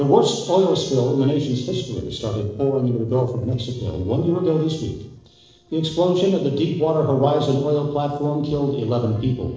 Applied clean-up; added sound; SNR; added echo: neural separator model SepFormer DNS4.